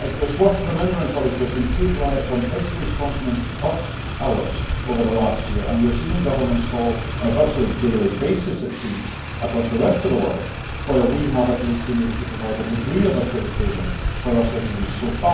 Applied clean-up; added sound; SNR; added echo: none; Motor vehicle (road); 4 dB; reverberation time 0.9 s.